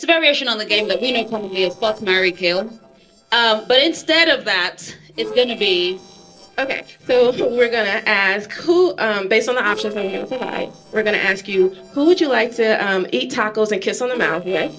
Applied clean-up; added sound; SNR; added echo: neural separator model SepFormer DNS4.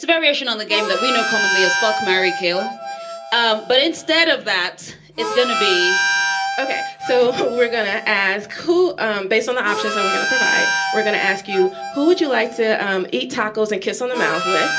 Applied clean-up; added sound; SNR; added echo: none; Harmonica; 4 dB; reverberation time 0.2 s.